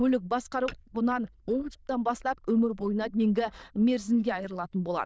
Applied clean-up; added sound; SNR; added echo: neural diffusion model UNIVERSE++.